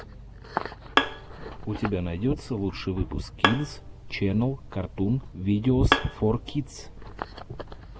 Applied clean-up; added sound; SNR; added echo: none; Bowed string instrument; 3 dB; none.